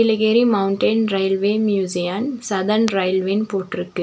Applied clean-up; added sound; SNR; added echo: none; none; none; none.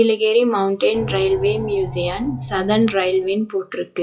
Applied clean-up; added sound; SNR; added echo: classical method log-MMSE.